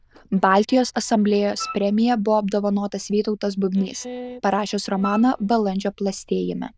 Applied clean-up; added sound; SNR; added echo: neural diffusion model UNIVERSE++.